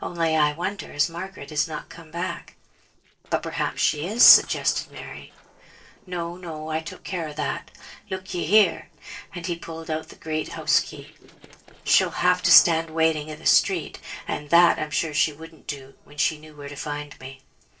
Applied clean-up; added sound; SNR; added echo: neural separator model SepFormer DNS4.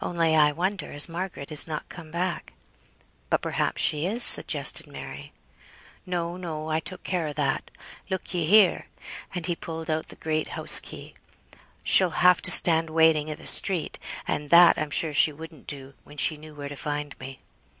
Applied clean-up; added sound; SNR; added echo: none; none; none; none.